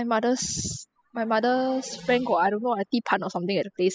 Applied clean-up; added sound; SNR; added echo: classical method spectral subtraction.